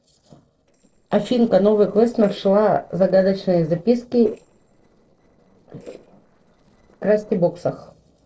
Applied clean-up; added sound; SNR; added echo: neural separator model SepFormer DNS4.